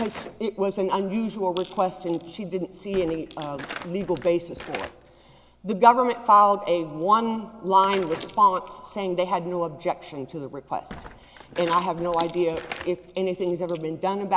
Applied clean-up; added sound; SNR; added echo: none; Slam / Wood; 19 dB; none.